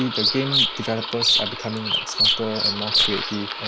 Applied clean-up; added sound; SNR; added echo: none; Bird vocalization, bird call, bird song; -5 dB; none.